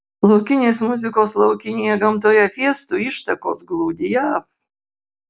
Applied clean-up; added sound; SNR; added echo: none; none; none; none.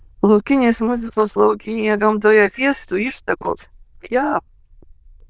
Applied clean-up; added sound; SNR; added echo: neural diffusion model UNIVERSE++.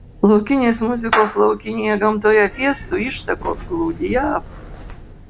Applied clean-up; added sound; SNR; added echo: none; Meow / Clapping; 12 dB; none.